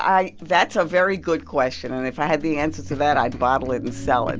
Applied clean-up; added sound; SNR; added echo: none; none; none; none.